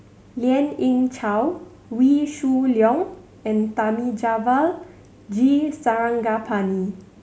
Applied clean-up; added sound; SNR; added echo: none; none; none; none.